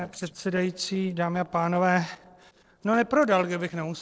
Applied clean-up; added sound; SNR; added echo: neural separator model SepFormer DNS4.